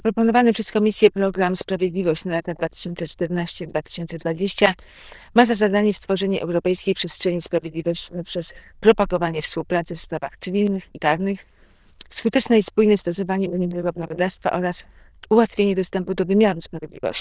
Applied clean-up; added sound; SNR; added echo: neural diffusion model UNIVERSE++.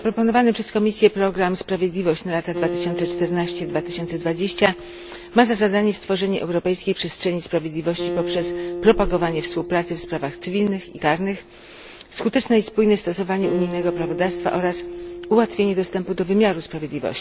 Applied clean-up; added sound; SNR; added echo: none; Acoustic guitar; 11 dB; none.